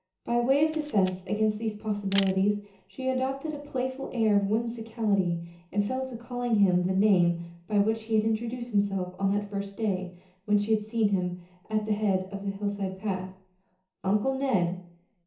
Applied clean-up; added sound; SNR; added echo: none; Camera; 14 dB; reverberation time 0.6 s.